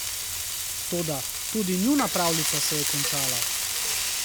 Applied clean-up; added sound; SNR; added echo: none; Frying (food); -2 dB; none.